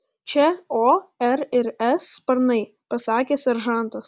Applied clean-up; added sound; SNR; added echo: none; none; none; none.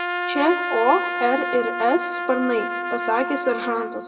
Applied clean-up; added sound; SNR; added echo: none; Trumpet; 4 dB; reverberation time 1.1 s.